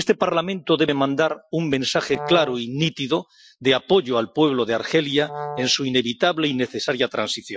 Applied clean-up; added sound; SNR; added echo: classical method Wiener filter.